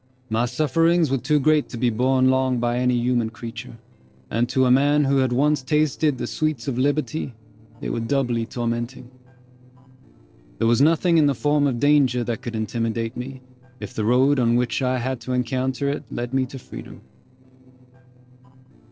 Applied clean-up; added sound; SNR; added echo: neural separator model SepFormer DNS4.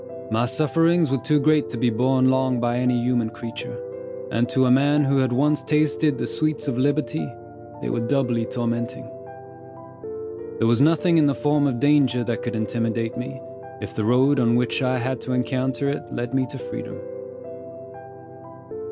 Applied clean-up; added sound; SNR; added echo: none; Piano; 11 dB; none.